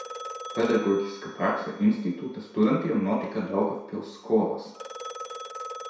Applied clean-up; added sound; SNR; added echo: none; Telephone; 14 dB; reverberation time 0.7 s.